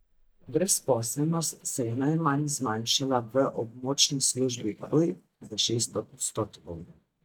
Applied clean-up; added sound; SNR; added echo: neural mask model DeepFilterNet 3.